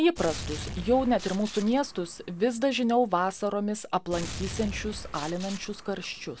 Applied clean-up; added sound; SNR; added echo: none; Gunshot, gunfire; 12 dB; none.